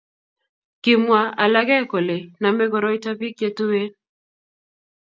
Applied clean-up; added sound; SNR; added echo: none; none; none; none.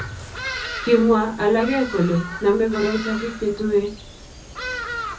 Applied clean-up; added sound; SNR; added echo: none; Bird vocalization, bird call, bird song; 10 dB; reverberation time 0.3 s.